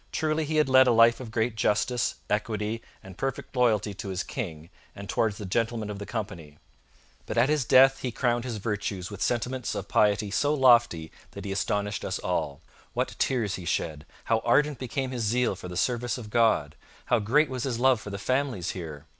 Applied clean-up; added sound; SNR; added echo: none; none; none; none.